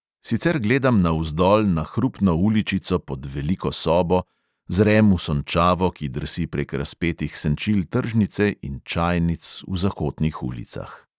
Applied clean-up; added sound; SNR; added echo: none; none; none; none.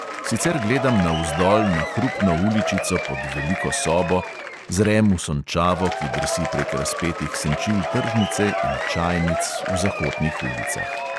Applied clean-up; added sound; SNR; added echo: none; Applause / Crowd / Cheering; 4 dB; none.